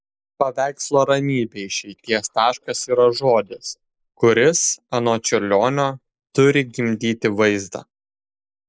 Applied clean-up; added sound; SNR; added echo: neural mask model Resemble Enhance denoiser.